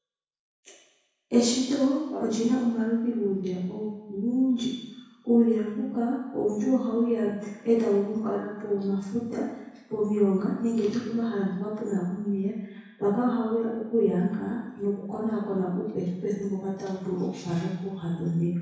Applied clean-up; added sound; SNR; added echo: none; Brass instrument; 14 dB; reverberation time 1.0 s.